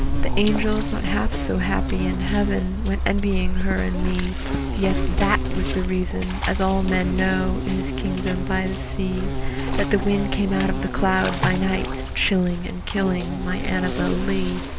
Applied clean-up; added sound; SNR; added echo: none; Insect; 0 dB; none.